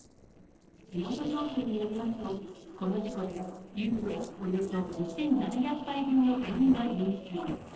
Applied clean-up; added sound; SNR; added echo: neural separator model SepFormer DNS4.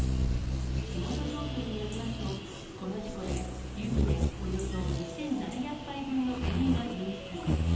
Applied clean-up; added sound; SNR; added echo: none; Bird vocalization, bird call, bird song; -3 dB; reverberation time 0.9 s.